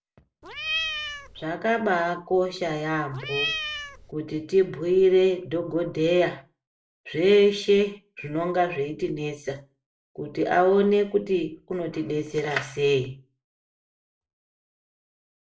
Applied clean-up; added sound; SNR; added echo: none; Cat; 6 dB; reverberation time 0.2 s.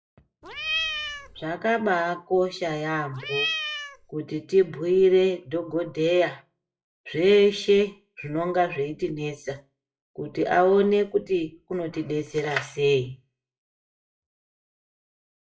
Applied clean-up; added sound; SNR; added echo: classical method WPE with log-MMSE.